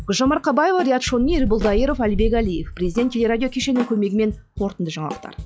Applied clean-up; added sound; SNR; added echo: classical method log-MMSE.